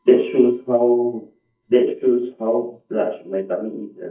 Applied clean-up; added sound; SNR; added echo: neural mask model DeepFilterNet 3.